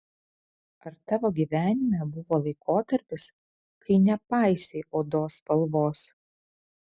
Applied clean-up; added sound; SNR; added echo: none; none; none; none.